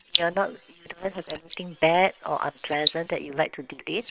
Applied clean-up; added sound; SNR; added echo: neural separator model SepFormer WHAM!.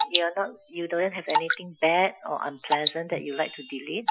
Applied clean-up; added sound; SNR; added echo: classical method Wiener filter.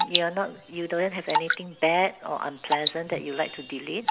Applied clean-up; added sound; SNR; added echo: none; Drip / Water; 3 dB; none.